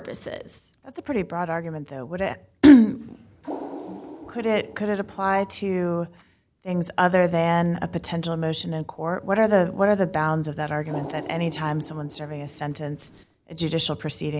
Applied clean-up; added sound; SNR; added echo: none; Water; 16 dB; none.